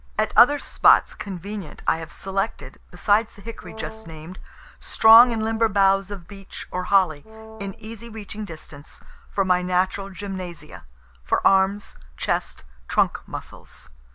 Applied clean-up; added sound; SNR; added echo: none; Brass instrument; 17 dB; none.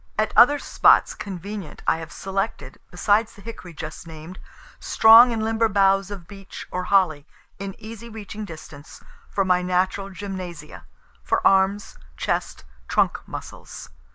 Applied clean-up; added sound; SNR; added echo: neural mask model Resemble Enhance denoiser.